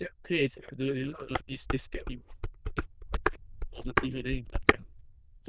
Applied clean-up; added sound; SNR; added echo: neural diffusion model UNIVERSE++.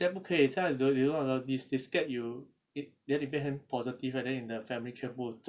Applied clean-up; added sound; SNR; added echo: none; none; none; none.